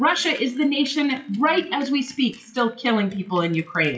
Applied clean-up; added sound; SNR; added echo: classical method WPE with log-MMSE.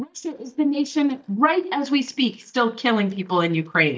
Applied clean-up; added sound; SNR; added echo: neural mask model DeepFilterNet 3.